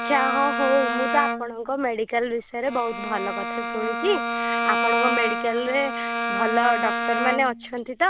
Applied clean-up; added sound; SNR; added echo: none; Bowed string instrument; 2 dB; none.